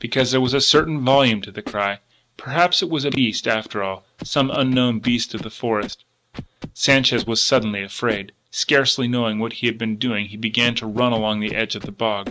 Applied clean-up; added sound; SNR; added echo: neural mask model RNNoise.